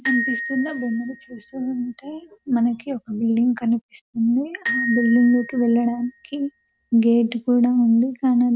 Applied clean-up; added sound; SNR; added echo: none; Glockenspiel; 12 dB; none.